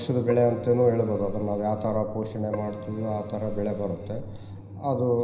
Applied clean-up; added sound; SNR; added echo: none; Keyboard (musical); 12 dB; reverberation time 0.9 s.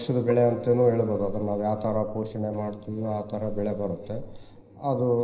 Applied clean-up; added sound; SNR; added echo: neural separator model SepFormer DNS4.